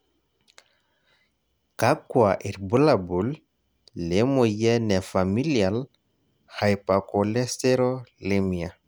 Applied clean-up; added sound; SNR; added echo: none; none; none; none.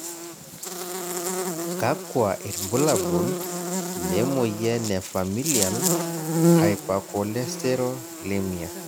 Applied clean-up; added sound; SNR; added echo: none; Buzz; 0 dB; none.